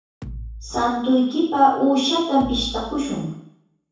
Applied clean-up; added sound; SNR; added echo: none; Bass drum; 16 dB; reverberation time 0.7 s.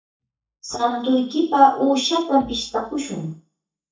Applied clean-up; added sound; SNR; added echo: neural mask model DeepFilterNet 3.